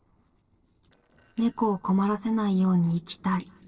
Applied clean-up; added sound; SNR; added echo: neural separator model SepFormer DNS4.